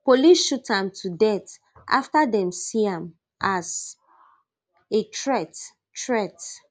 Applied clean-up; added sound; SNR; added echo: none; none; none; none.